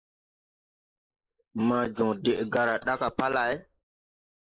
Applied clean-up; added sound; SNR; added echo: neural mask model Resemble Enhance denoiser.